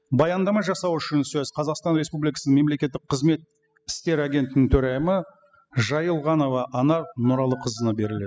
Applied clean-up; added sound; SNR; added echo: classical method spectral subtraction.